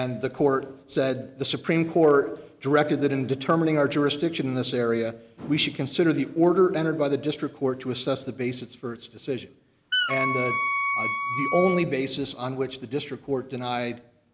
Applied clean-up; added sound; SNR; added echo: none; Wind instrument, woodwind instrument; 2 dB; none.